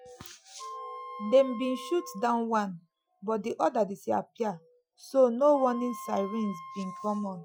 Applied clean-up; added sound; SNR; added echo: classical method Wiener filter.